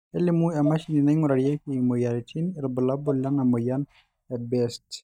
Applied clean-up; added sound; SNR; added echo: neural mask model DeepFilterNet 3.